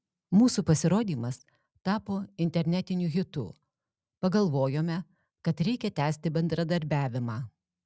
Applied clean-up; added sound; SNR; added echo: none; none; none; none.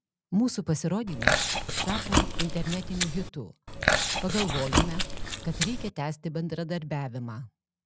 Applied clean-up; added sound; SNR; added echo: none; Chewing, mastication; -4 dB; none.